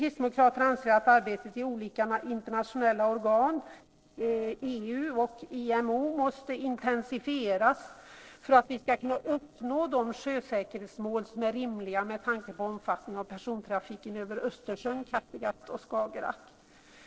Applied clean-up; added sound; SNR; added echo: neural separator model SepFormer DNS4.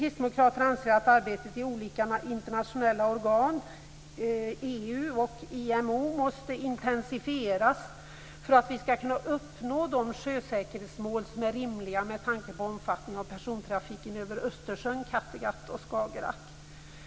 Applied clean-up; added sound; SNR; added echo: none; none; none; none.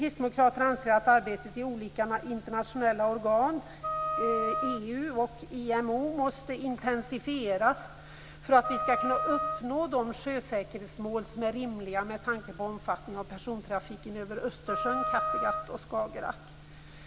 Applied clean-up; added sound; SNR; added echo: none; Wind instrument, woodwind instrument; 3 dB; none.